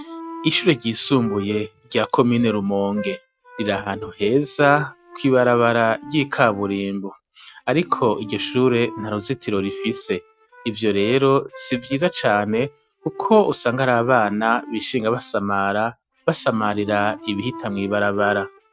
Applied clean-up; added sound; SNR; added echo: neural mask model RNNoise.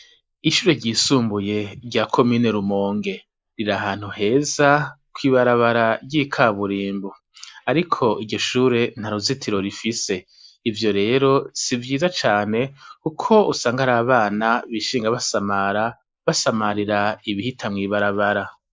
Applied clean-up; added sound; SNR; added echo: neural mask model Resemble Enhance denoiser.